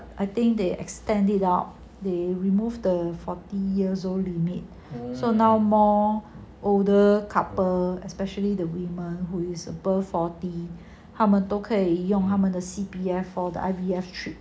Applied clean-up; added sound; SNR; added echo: none; none; none; none.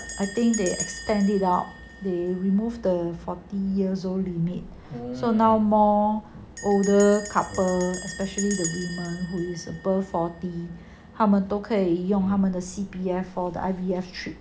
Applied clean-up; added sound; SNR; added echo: none; Bell; 16 dB; none.